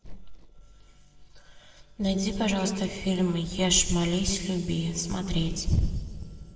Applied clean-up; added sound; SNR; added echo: neural separator model SepFormer DNS4.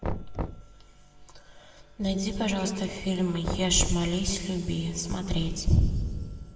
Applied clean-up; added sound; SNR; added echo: none; Knock; 11 dB; reverberation time 1.9 s.